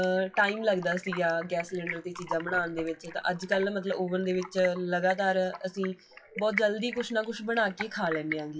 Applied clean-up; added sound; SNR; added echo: classical method WPE with log-MMSE.